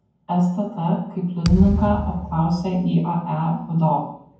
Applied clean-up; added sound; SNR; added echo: none; Thump, thud; 6 dB; reverberation time 0.9 s.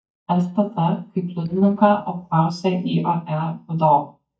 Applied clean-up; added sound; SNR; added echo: neural mask model DeepFilterNet 3.